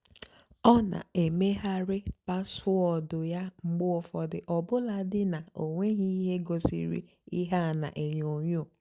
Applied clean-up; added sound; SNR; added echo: none; none; none; none.